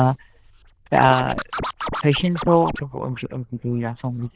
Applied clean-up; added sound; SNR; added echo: neural diffusion model UNIVERSE++.